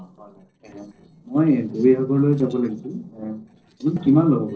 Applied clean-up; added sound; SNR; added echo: neural separator model SepFormer DNS4.